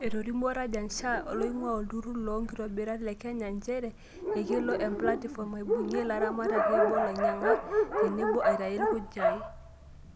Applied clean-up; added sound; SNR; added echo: none; Dog; -1 dB; none.